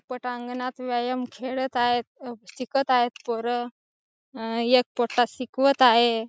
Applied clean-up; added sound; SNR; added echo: none; none; none; none.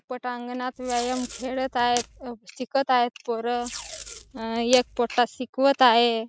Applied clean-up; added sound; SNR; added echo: none; Packing tape, duct tape; 14 dB; none.